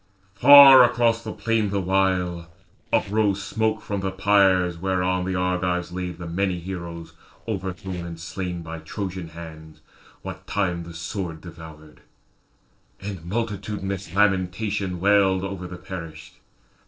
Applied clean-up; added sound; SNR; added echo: neural separator model SepFormer DNS4.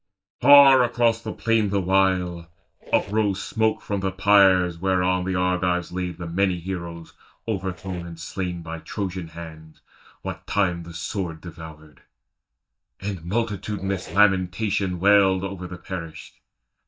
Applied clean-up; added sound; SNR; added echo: neural mask model DeepFilterNet 3.